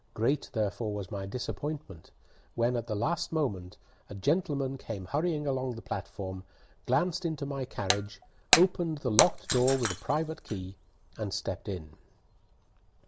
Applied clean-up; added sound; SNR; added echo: none; Shatter; 2 dB; none.